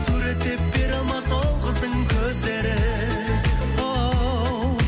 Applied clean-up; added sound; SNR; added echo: none; none; none; none.